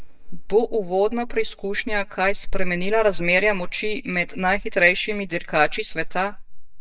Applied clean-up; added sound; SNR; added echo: neural mask model DeepFilterNet 3.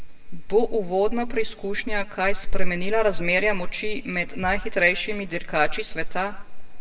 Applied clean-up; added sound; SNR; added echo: none; Bass drum; 16 dB; reverberation time 1.3 s.